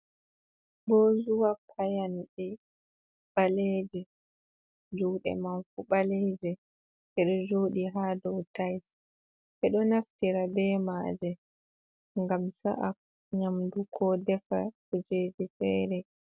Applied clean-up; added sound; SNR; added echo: none; none; none; none.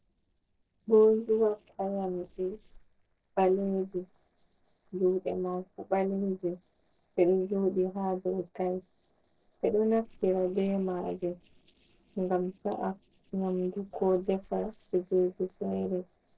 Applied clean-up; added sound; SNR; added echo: neural separator model SepFormer DNS4.